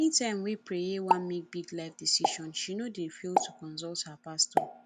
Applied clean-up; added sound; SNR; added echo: none; Explosion; 2 dB; none.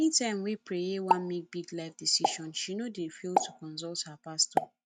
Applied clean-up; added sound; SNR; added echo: neural mask model RNNoise.